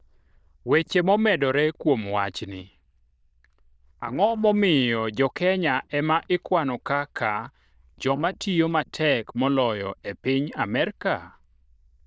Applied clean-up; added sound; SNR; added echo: neural diffusion model UNIVERSE++.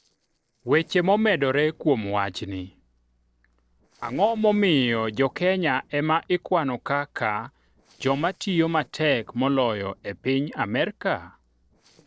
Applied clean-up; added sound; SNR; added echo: neural separator model SepFormer DNS4.